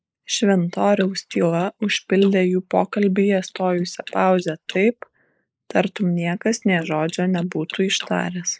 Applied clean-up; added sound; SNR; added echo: neural mask model Resemble Enhance denoiser.